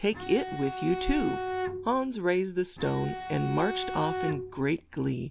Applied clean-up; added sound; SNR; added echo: none; Bowed string instrument; 6 dB; none.